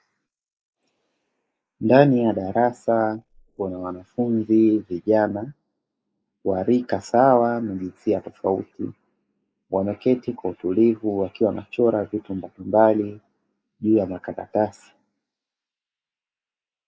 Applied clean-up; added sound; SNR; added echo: neural mask model Resemble Enhance denoiser.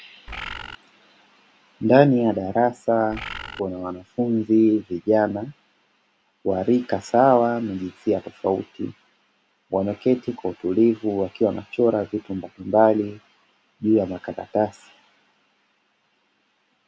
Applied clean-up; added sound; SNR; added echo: none; Bird; 11 dB; none.